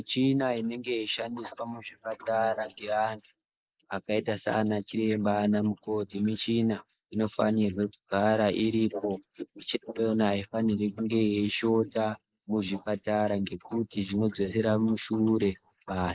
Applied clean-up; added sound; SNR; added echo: neural mask model Resemble Enhance denoiser.